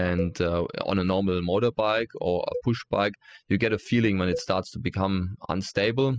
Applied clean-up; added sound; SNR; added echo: classical method spectral subtraction.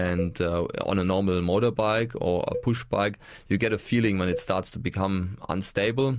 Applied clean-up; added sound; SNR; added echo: none; Cowbell; 16 dB; none.